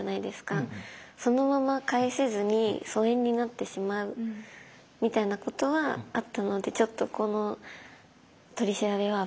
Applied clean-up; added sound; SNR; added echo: none; none; none; none.